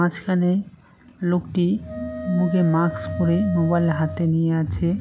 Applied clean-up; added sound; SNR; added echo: none; Wind instrument, woodwind instrument; 14 dB; none.